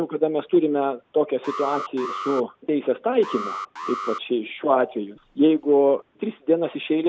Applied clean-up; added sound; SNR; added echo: none; Alarm; 11 dB; none.